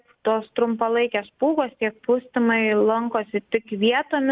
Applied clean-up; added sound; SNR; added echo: none; none; none; none.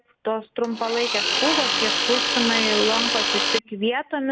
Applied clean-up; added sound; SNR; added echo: none; Tools; -3 dB; none.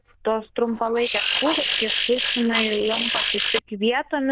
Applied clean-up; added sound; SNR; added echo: neural diffusion model UNIVERSE++.